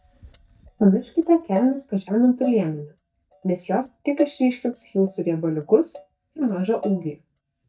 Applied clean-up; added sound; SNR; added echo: neural mask model DeepFilterNet 3.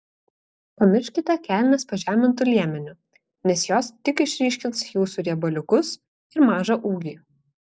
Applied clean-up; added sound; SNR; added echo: none; none; none; none.